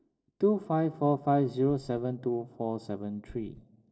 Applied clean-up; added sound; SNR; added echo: neural separator model SepFormer DNS4.